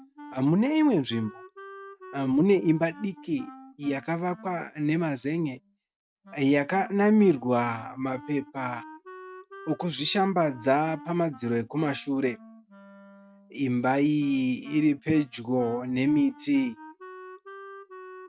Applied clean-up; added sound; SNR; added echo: neural mask model RNNoise.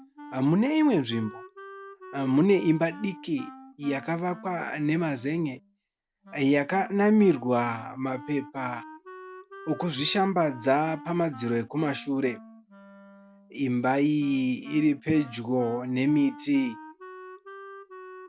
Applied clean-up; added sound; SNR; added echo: none; Wind instrument, woodwind instrument; 19 dB; none.